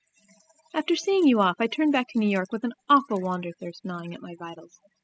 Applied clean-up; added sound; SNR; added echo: classical method spectral subtraction.